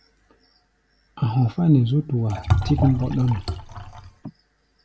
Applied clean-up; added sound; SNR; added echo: none; Liquid; 3 dB; none.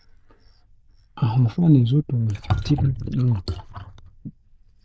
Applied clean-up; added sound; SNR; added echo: neural diffusion model UNIVERSE++.